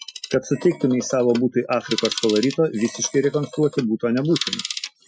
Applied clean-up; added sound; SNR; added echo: classical method Wiener filter.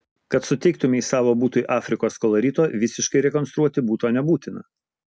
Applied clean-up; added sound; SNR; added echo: none; none; none; none.